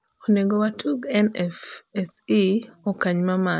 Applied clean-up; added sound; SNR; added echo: none; none; none; none.